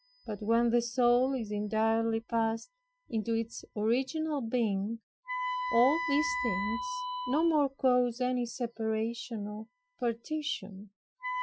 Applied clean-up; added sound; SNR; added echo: classical method Wiener filter.